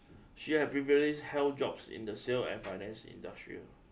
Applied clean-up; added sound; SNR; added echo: none; none; none; none.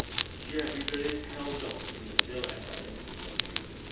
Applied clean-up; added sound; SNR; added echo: none; Crackle; -3 dB; reverberation time 0.9 s.